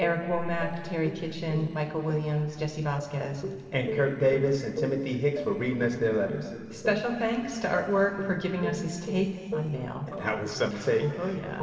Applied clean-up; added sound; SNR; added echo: neural separator model SepFormer DNS4.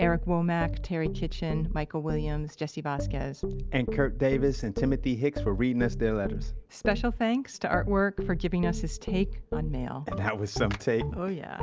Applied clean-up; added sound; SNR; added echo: none; none; none; none.